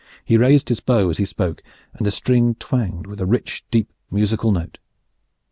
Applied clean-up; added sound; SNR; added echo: none; none; none; none.